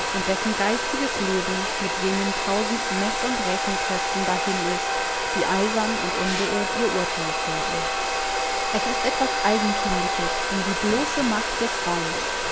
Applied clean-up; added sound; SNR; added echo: none; Domestic sounds, home sounds; -2 dB; none.